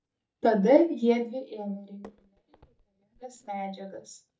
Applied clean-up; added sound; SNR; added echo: neural mask model DeepFilterNet 3.